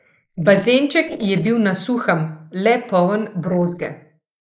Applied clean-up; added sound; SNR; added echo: neural mask model Resemble Enhance denoiser.